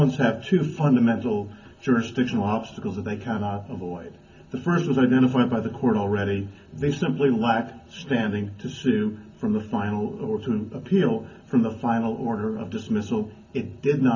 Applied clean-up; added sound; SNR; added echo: none; none; none; reverberation time 0.3 s.